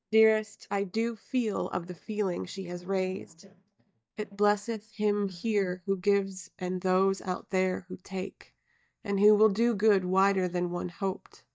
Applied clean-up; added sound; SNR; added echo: neural mask model DeepFilterNet 3.